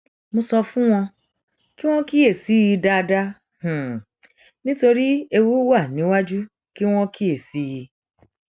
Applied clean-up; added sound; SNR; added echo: none; none; none; none.